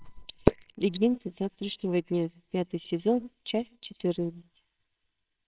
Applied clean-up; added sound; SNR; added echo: neural separator model SepFormer WHAMR!.